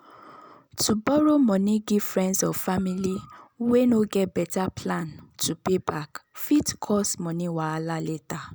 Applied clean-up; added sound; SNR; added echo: none; none; none; none.